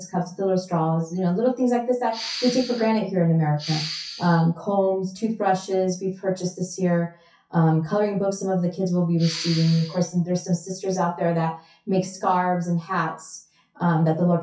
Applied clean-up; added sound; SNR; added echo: classical method WPE with log-MMSE.